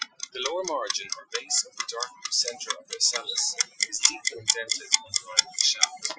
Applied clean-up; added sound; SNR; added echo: classical method Wiener filter.